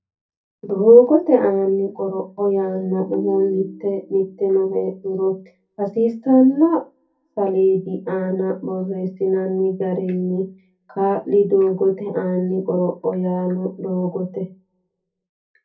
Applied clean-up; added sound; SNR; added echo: none; Tabla; 17 dB; reverberation time 0.3 s.